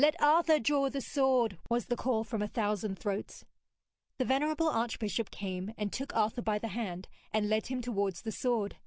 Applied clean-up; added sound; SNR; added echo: none; none; none; none.